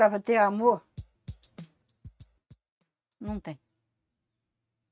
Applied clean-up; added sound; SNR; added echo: neural mask model RNNoise.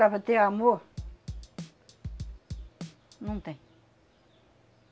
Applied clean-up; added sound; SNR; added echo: none; Drum / Drum kit; 11 dB; none.